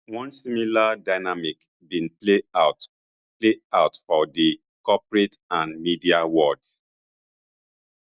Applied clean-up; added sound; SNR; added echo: none; none; none; none.